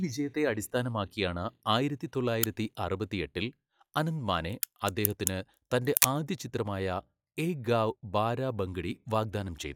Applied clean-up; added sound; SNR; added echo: classical method log-MMSE.